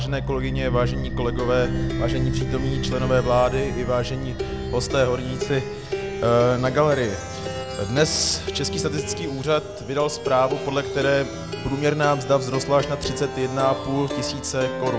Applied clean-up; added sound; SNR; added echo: none; Plucked string instrument; 5 dB; none.